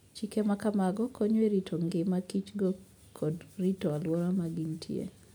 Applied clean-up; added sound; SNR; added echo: none; none; none; none.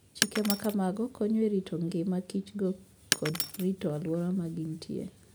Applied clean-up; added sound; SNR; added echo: none; Shatter; 5 dB; none.